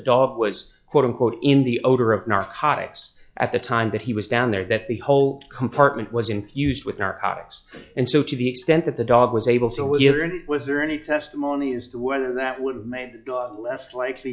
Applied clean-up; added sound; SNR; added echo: classical method log-MMSE.